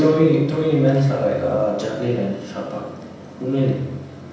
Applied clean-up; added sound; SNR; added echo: none; none; none; reverberation time 0.9 s.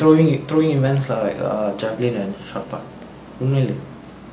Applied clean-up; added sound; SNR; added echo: none; none; none; none.